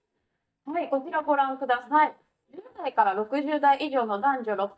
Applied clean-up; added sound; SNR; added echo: neural mask model DeepFilterNet 3.